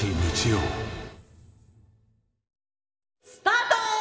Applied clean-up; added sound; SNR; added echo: none; none; none; reverberation time 1.4 s.